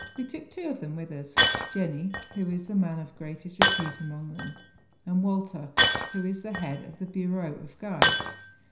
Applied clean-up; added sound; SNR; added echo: none; Shatter; -1 dB; reverberation time 0.5 s.